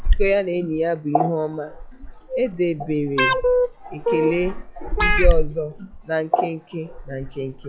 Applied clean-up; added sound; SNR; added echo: classical method log-MMSE.